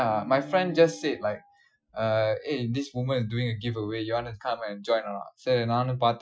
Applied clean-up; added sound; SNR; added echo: classical method Wiener filter.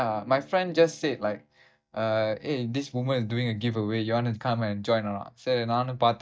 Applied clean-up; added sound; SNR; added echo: neural mask model DeepFilterNet 3.